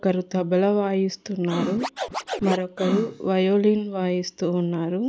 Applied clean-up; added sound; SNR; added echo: none; Scratching (performance technique); 8 dB; none.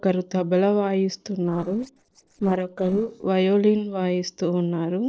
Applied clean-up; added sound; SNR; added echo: neural separator model SepFormer DNS4.